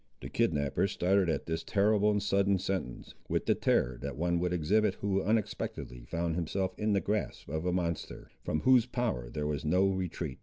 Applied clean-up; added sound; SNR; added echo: none; none; none; none.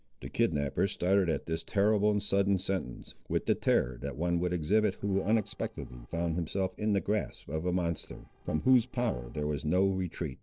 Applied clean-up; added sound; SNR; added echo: neural separator model SepFormer DNS4.